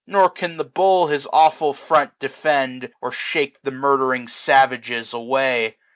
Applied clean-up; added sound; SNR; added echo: none; none; none; none.